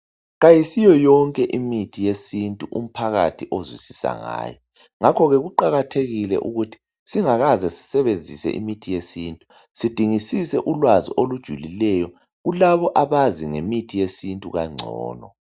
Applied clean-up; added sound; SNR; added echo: none; none; none; none.